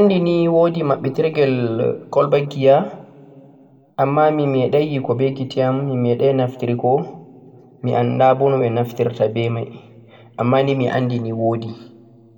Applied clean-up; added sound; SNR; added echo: none; none; none; reverberation time 0.8 s.